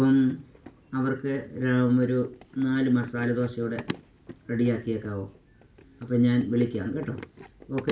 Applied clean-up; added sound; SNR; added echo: none; Run; 18 dB; reverberation time 0.3 s.